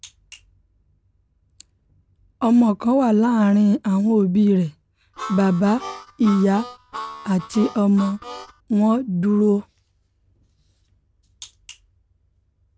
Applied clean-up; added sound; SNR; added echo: none; Harmonica; 13 dB; none.